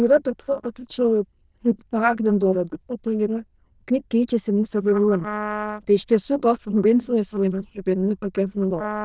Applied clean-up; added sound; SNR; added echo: neural diffusion model UNIVERSE++.